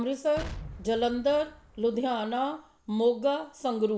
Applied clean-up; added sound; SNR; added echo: none; Explosion; 14 dB; none.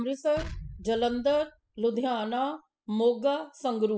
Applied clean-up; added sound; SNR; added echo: classical method spectral subtraction.